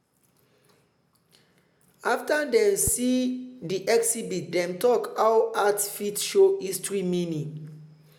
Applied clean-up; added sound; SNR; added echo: none; none; none; none.